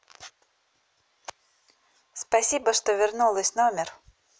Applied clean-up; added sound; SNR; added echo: none; none; none; none.